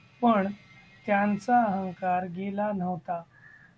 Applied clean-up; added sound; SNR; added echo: none; none; none; none.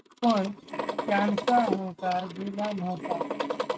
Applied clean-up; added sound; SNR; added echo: neural mask model RNNoise.